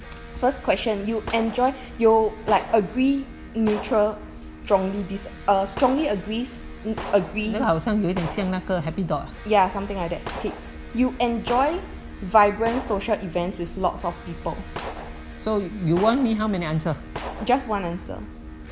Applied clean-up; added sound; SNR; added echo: none; Gunshot, gunfire + Electric guitar; 14 dB; none.